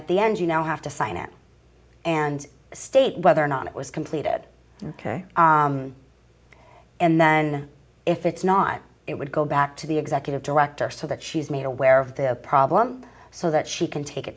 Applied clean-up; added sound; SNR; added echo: none; none; none; none.